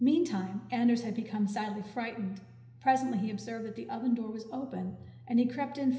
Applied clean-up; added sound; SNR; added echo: none; none; none; reverberation time 0.9 s.